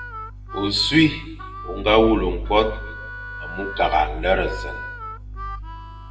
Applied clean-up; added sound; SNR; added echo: none; Harmonica; 14 dB; reverberation time 0.7 s.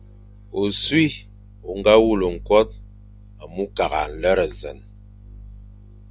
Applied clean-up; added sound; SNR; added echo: none; none; none; none.